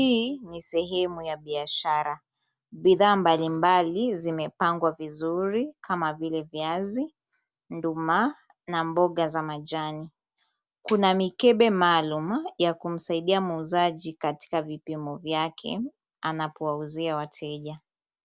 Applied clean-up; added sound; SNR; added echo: none; Snare drum; 20 dB; none.